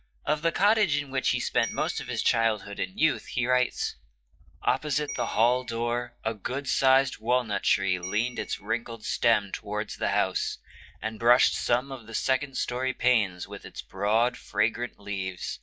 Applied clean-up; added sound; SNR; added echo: classical method log-MMSE.